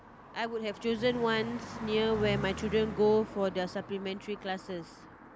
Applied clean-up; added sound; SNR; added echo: none; Car passing by; 11 dB; none.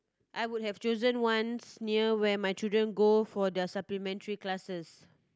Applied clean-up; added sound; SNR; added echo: none; none; none; none.